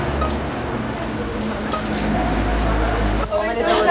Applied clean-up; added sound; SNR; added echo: none; Bowed string instrument + Bird vocalization, bird call, bird song; 16 dB; none.